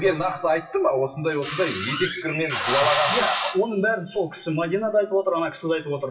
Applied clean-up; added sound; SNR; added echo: classical method WPE with log-MMSE.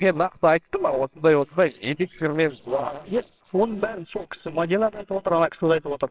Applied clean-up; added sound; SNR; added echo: neural separator model SepFormer WHAMR!.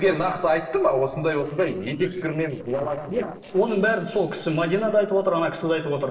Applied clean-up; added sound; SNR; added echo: neural separator model SepFormer DNS4.